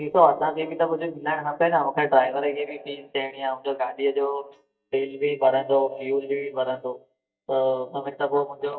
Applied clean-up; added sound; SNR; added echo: neural mask model DeepFilterNet 3.